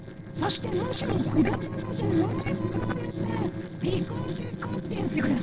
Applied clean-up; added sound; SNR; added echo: neural separator model SepFormer DNS4.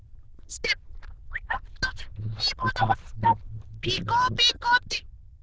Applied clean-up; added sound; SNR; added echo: neural diffusion model UNIVERSE++.